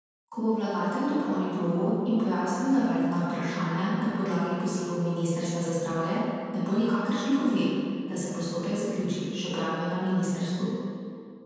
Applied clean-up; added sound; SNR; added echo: none; none; none; reverberation time 2.1 s.